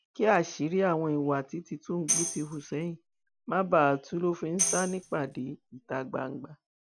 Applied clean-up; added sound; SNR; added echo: none; Tambourine; 4 dB; none.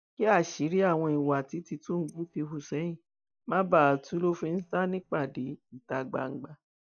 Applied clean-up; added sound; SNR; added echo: neural mask model DeepFilterNet 3.